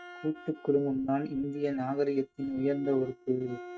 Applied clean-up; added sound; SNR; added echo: neural mask model RNNoise.